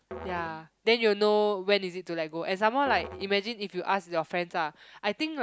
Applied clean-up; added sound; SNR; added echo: none; Musical instrument; 19 dB; none.